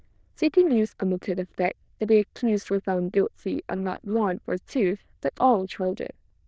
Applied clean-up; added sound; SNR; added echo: neural diffusion model UNIVERSE++.